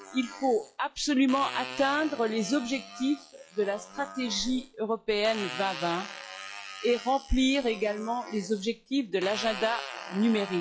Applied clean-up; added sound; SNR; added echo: classical method log-MMSE.